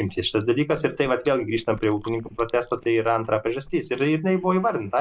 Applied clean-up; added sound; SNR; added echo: neural mask model Resemble Enhance denoiser.